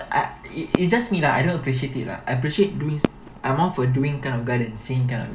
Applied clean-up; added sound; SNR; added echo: none; Fireworks; 10 dB; reverberation time 0.2 s.